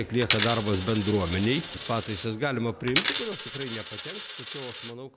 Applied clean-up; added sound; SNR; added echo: none; Coin (dropping); 1 dB; none.